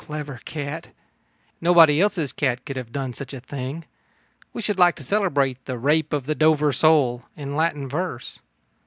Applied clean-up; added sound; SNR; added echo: none; none; none; none.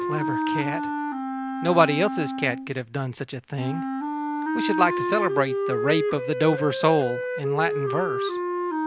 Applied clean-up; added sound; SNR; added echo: none; Wind instrument, woodwind instrument; 2 dB; none.